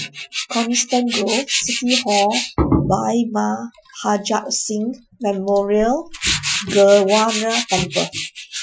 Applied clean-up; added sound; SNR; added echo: classical method Wiener filter.